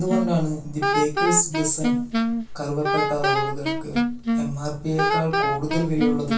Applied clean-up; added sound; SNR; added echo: none; Wind instrument, woodwind instrument; -1 dB; reverberation time 0.2 s.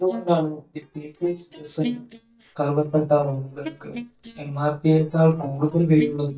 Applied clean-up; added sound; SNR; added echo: neural mask model DeepFilterNet 3.